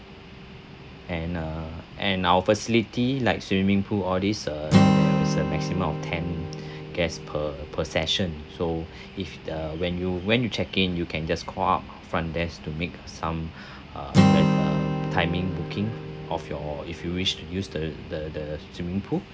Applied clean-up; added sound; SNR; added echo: none; Acoustic guitar; 1 dB; none.